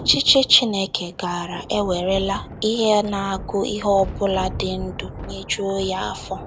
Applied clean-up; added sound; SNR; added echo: none; Thunder; 12 dB; none.